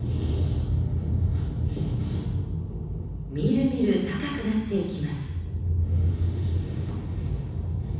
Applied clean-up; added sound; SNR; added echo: none; none; none; reverberation time 1.1 s.